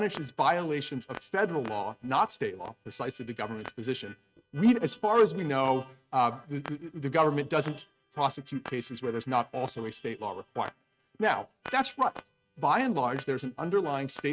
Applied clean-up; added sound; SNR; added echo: neural mask model RNNoise.